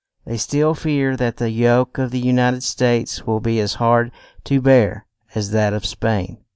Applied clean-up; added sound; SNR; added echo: none; none; none; none.